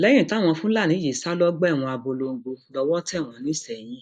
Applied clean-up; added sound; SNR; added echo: neural mask model Resemble Enhance denoiser.